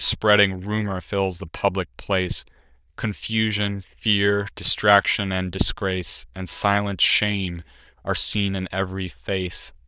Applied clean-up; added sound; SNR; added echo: neural diffusion model UNIVERSE++.